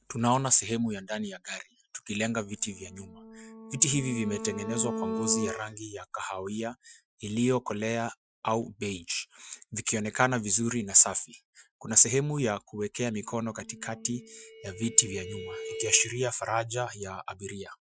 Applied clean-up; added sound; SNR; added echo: classical method Wiener filter.